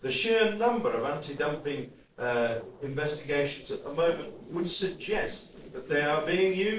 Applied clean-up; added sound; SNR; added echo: neural separator model SepFormer DNS4.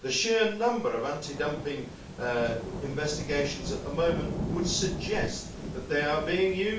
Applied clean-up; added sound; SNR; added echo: none; Rain / Thunderstorm; 7 dB; reverberation time 0.4 s.